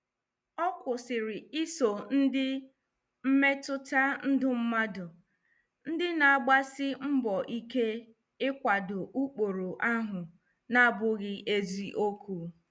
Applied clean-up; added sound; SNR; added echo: none; none; none; none.